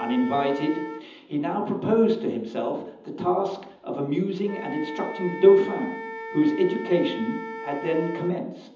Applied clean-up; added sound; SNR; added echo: none; Wind instrument, woodwind instrument; 13 dB; reverberation time 0.8 s.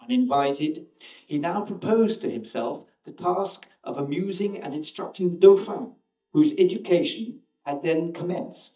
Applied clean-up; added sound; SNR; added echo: neural mask model DeepFilterNet 3.